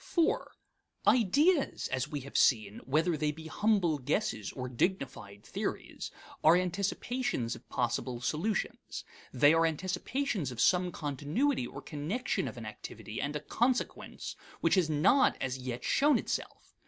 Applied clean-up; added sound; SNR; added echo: none; none; none; none.